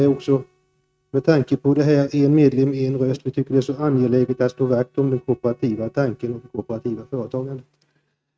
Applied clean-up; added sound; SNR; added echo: neural mask model RNNoise.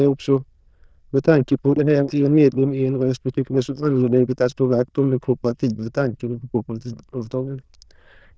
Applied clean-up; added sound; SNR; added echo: neural diffusion model UNIVERSE++.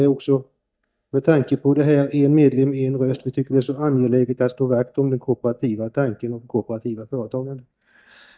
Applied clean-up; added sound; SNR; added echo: neural mask model DeepFilterNet 3.